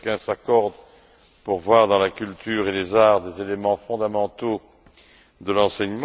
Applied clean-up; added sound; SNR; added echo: none; none; none; none.